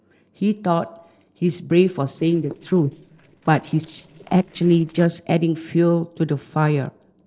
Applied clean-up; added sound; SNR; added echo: neural separator model SepFormer DNS4.